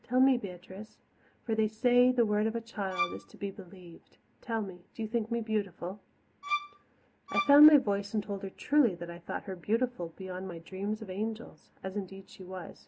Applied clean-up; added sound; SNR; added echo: none; Bowed string instrument; 5 dB; none.